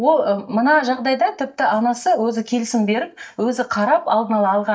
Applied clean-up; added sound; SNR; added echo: neural mask model DeepFilterNet 3.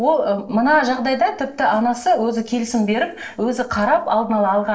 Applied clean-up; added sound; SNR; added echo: neural separator model SepFormer DNS4.